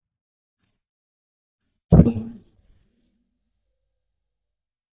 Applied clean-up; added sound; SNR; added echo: neural mask model DeepFilterNet 3.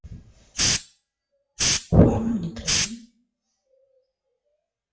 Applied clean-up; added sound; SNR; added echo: classical method WPE with log-MMSE.